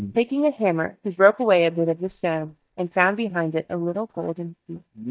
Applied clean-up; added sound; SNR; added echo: neural mask model DeepFilterNet 3.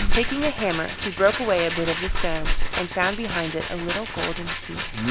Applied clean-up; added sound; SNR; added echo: none; Respiratory sounds + Rattle; -2 dB; none.